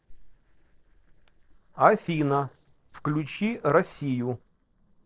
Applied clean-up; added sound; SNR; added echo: neural separator model SepFormer DNS4.